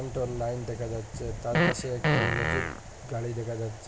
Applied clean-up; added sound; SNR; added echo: none; Fart; -5 dB; none.